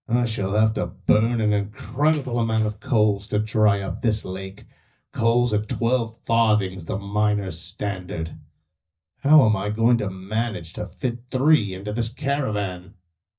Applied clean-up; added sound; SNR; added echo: neural mask model DeepFilterNet 3.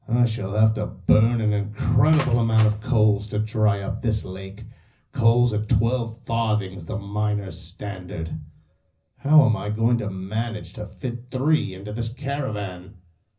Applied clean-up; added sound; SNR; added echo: none; Door; 17 dB; reverberation time 0.4 s.